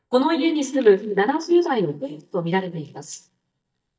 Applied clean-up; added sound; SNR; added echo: neural mask model DeepFilterNet 3.